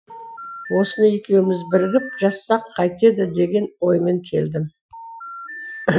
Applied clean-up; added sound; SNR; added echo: classical method Wiener filter.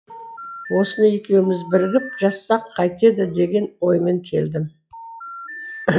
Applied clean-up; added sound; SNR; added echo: classical method log-MMSE.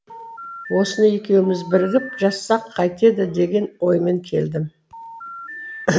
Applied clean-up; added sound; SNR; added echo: none; Telephone; 15 dB; none.